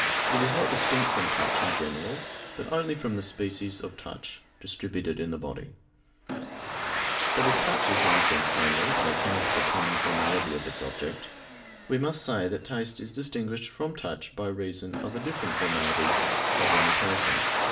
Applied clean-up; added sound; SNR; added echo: none; Domestic sounds, home sounds; -3 dB; reverberation time 0.4 s.